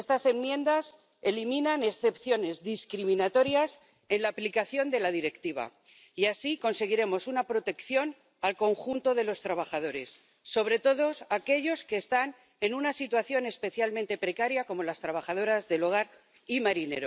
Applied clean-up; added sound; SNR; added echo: none; none; none; none.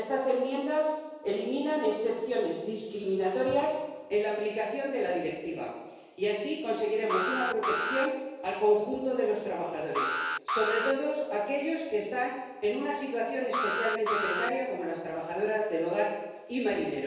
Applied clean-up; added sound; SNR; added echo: none; Alarm; 3 dB; reverberation time 1.2 s.